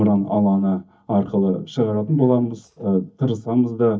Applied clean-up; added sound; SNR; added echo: neural mask model DeepFilterNet 3.